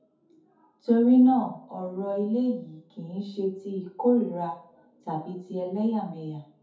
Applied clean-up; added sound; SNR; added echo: none; none; none; reverberation time 0.5 s.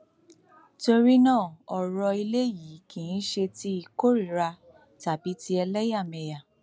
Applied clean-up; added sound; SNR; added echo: none; none; none; none.